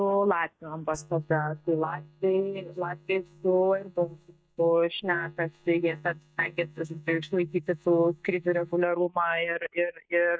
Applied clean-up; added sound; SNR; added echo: neural mask model DeepFilterNet 3.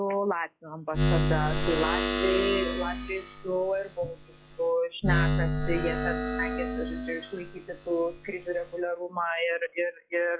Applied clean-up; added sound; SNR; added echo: classical method log-MMSE.